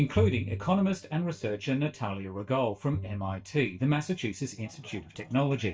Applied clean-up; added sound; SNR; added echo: neural mask model DeepFilterNet 3.